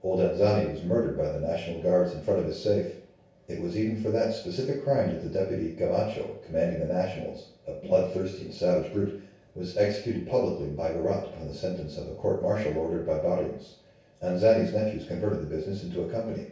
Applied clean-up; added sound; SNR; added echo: none; none; none; reverberation time 0.6 s.